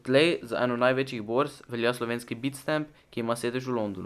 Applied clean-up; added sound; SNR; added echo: none; none; none; none.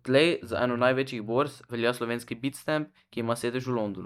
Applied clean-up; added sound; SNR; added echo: neural mask model DeepFilterNet 3.